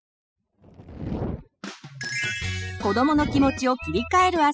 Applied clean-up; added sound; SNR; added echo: classical method spectral subtraction.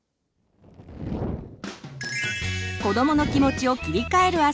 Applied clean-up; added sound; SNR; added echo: none; Fire; 11 dB; none.